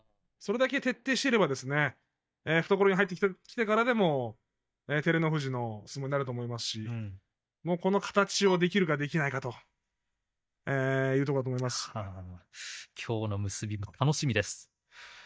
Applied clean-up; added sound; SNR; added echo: neural mask model DeepFilterNet 3.